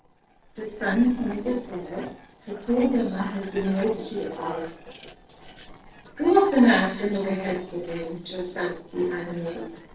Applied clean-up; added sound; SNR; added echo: neural separator model SepFormer DNS4.